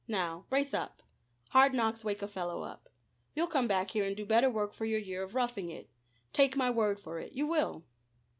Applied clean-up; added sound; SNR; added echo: none; none; none; none.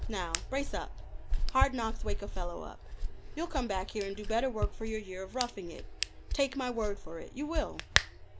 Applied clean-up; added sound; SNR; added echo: none; Hands; -1 dB; none.